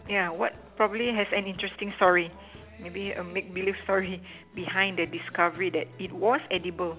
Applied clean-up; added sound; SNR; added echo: none; Guitar; 20 dB; none.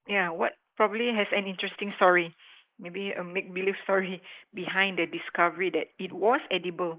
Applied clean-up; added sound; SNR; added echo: neural mask model Resemble Enhance denoiser.